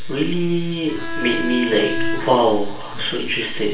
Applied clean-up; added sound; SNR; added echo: none; Bowed string instrument; 7 dB; reverberation time 0.3 s.